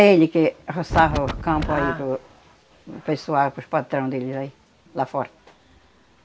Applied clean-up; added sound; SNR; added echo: none; Wind; 5 dB; none.